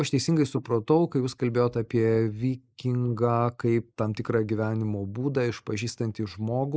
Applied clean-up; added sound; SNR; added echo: neural mask model Resemble Enhance denoiser.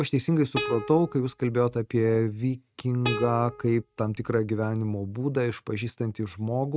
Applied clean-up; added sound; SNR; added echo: neural mask model RNNoise.